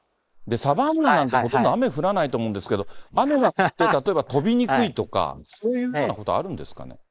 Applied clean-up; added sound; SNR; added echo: neural mask model Resemble Enhance denoiser.